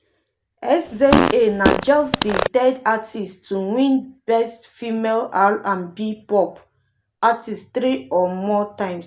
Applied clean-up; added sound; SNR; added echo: none; Fart; -1 dB; none.